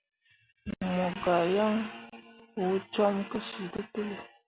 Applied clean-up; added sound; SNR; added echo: none; none; none; none.